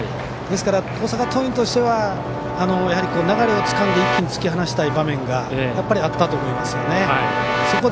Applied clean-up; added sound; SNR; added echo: none; Keyboard (musical); 4 dB; none.